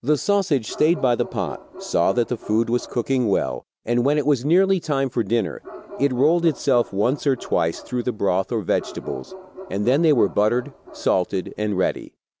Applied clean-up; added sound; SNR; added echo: none; Bark; 17 dB; none.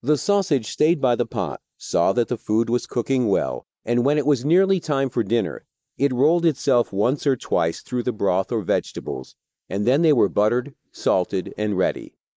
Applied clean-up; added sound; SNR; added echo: neural mask model Resemble Enhance denoiser.